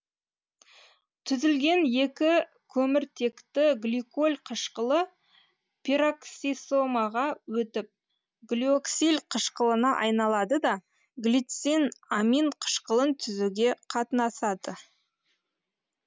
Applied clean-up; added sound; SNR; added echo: none; none; none; none.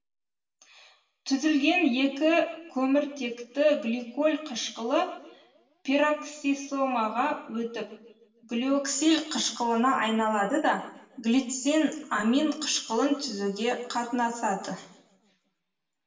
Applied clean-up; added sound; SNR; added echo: none; none; none; reverberation time 0.9 s.